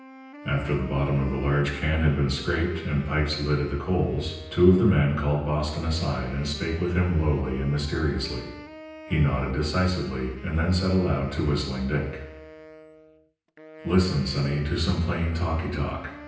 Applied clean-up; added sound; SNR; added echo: none; Wind instrument, woodwind instrument; 19 dB; reverberation time 0.9 s.